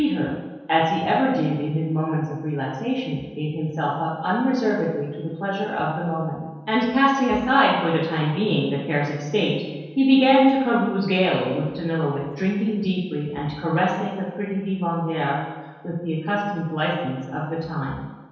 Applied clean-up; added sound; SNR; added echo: none; none; none; reverberation time 1.2 s.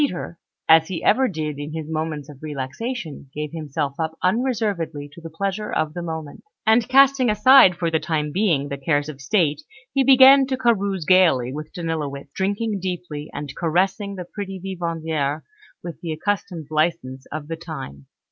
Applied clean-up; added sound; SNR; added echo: none; none; none; none.